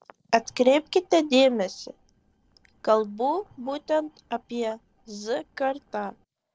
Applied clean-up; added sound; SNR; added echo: neural separator model SepFormer DNS4.